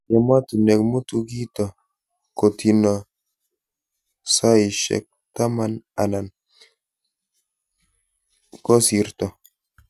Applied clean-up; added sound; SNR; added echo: none; none; none; none.